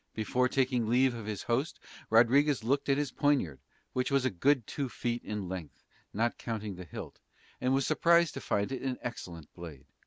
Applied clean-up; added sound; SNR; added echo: none; none; none; none.